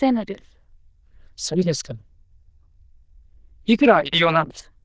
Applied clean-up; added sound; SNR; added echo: neural diffusion model UNIVERSE++.